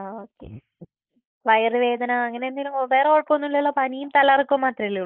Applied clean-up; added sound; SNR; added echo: neural mask model Resemble Enhance denoiser.